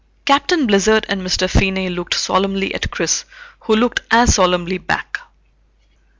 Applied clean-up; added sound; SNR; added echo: none; none; none; none.